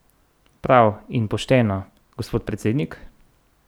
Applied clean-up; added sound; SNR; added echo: none; none; none; none.